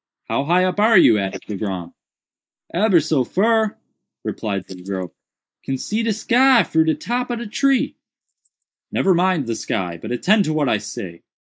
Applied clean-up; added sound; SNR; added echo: neural mask model Resemble Enhance denoiser.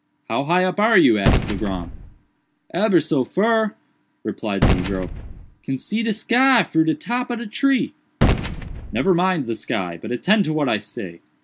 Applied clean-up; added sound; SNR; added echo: none; Gunshot, gunfire; 5 dB; none.